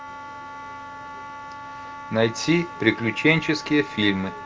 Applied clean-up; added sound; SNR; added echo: none; Wind instrument, woodwind instrument; 12 dB; reverberation time 2.2 s.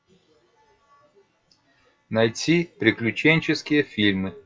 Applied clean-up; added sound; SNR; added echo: classical method WPE with log-MMSE.